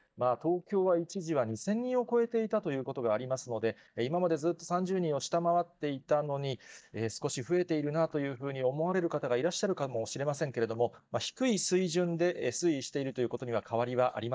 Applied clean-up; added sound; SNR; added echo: neural mask model DeepFilterNet 3.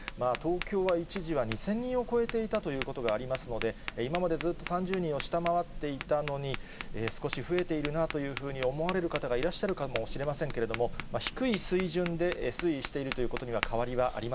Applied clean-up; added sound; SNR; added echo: none; Tap; 7 dB; none.